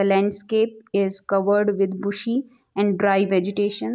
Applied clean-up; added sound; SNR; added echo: none; none; none; none.